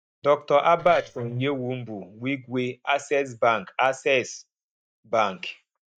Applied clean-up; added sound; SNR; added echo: neural mask model DeepFilterNet 3.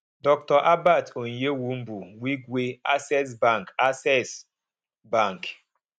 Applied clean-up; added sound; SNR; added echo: none; none; none; none.